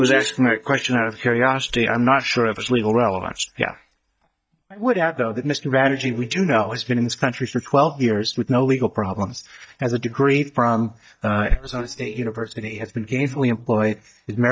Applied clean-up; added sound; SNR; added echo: neural mask model DeepFilterNet 3.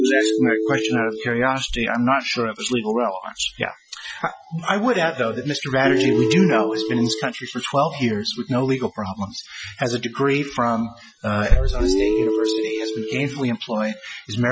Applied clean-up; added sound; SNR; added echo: classical method Wiener filter.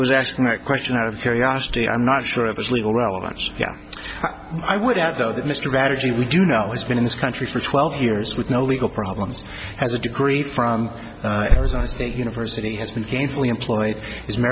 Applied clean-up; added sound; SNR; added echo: none; none; none; none.